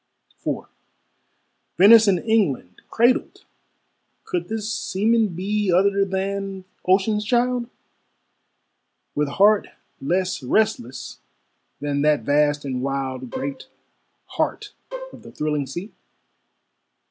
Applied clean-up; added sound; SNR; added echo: none; Bowed string instrument; 11 dB; none.